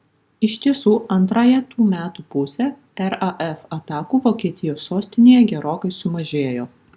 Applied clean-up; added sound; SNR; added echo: none; none; none; none.